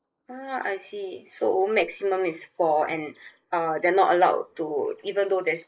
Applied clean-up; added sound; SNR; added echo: neural mask model Resemble Enhance denoiser.